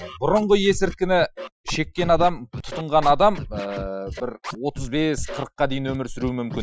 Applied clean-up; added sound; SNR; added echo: classical method Wiener filter.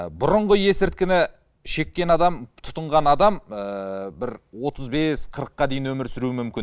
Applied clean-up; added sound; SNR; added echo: none; none; none; none.